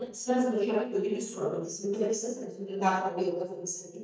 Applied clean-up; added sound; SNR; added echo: neural mask model DeepFilterNet 3.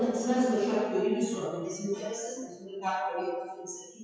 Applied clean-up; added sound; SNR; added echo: classical method WPE with log-MMSE.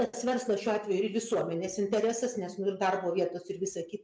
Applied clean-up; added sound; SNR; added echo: none; none; none; none.